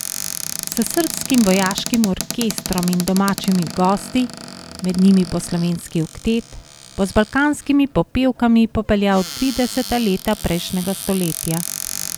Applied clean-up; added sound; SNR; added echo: none; Cupboard open or close; 11 dB; none.